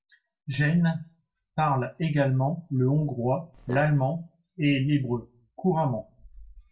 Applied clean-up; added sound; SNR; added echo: none; Fart; 14 dB; reverberation time 0.2 s.